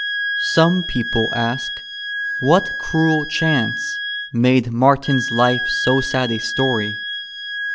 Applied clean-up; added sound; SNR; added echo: none; Wind instrument, woodwind instrument; 5 dB; none.